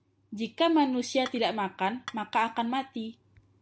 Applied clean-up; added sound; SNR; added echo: none; Dishes, pots, and pans / Chink, clink; 16 dB; none.